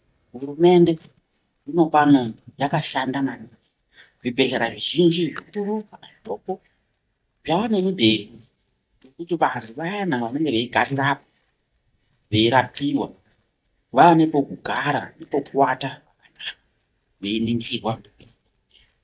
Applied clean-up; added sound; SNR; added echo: neural mask model DeepFilterNet 3.